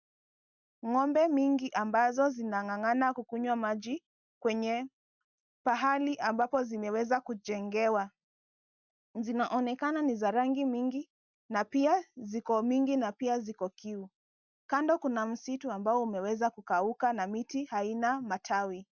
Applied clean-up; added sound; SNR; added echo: none; none; none; none.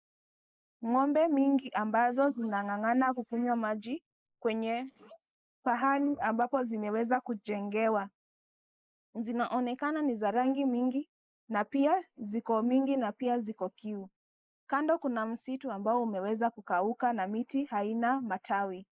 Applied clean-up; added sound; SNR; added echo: neural mask model Resemble Enhance denoiser.